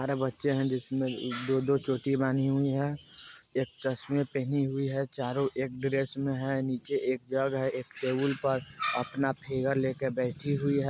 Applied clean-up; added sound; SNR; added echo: none; none; none; none.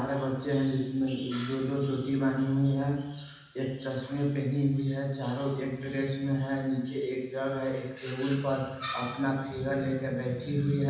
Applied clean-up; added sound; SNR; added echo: none; none; none; reverberation time 1.1 s.